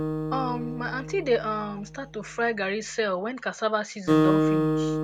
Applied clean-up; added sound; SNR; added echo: none; Acoustic guitar; -2 dB; none.